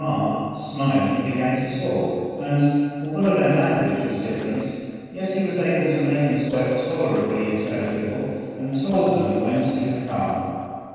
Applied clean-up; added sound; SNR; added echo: neural separator model SepFormer DNS4.